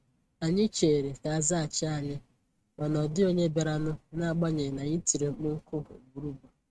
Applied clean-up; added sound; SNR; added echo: neural mask model RNNoise.